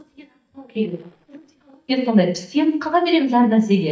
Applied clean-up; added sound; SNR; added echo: neural mask model DeepFilterNet 3.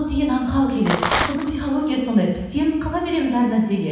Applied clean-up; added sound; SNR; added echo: none; Rattle; 2 dB; reverberation time 1.1 s.